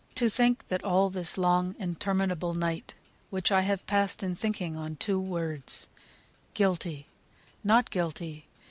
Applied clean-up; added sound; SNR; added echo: none; none; none; none.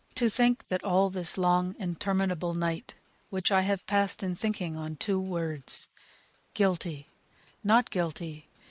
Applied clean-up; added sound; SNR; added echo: neural mask model Resemble Enhance denoiser.